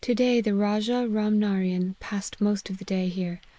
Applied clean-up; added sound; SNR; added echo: neural mask model Resemble Enhance denoiser.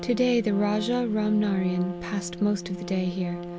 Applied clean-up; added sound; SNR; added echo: none; Trumpet; 10 dB; none.